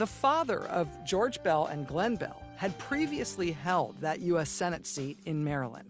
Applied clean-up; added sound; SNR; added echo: none; none; none; none.